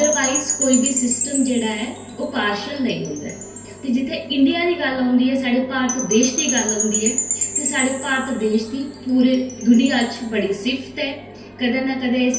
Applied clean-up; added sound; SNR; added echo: none; Wind chime / Percussion; 7 dB; reverberation time 0.2 s.